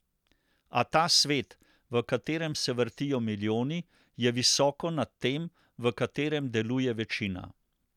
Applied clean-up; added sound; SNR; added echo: none; none; none; none.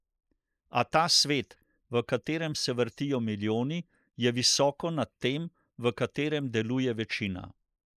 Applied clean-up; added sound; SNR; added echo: neural mask model Resemble Enhance denoiser.